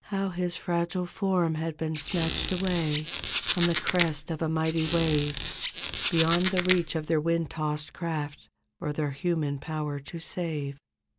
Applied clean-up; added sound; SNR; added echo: none; Squeak; -1 dB; none.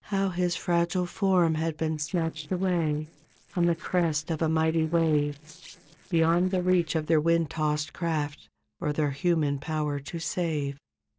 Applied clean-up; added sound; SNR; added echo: neural separator model SepFormer DNS4.